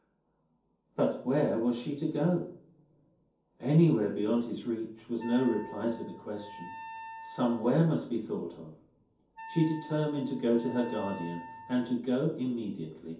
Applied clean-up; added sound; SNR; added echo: none; Wind instrument, woodwind instrument; 15 dB; reverberation time 0.6 s.